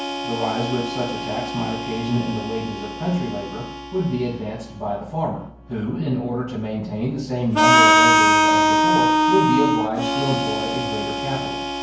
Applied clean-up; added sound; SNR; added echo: none; Harmonica; -4 dB; reverberation time 0.9 s.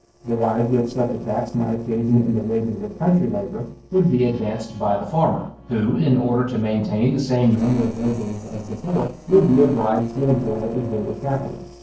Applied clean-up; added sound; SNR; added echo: neural separator model SepFormer DNS4.